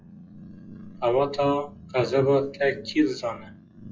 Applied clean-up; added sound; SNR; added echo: classical method WPE with log-MMSE.